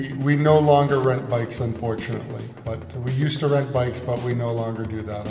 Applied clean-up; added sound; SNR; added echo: none; Drum kit; 15 dB; reverberation time 1.7 s.